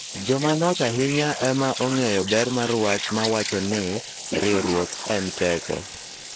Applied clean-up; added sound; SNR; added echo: neural mask model Resemble Enhance denoiser.